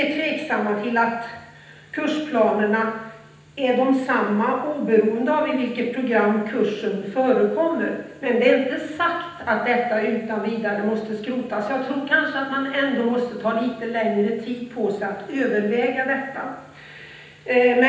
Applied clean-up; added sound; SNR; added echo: none; none; none; reverberation time 0.9 s.